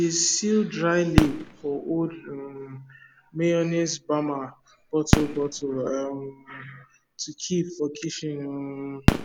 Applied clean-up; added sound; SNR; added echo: none; Fireworks; 3 dB; none.